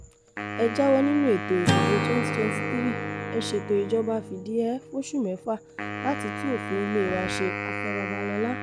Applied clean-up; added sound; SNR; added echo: none; Acoustic guitar / Strum + Wind instrument, woodwind instrument; 3 dB; none.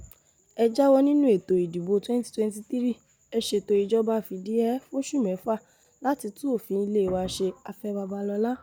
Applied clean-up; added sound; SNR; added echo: none; none; none; none.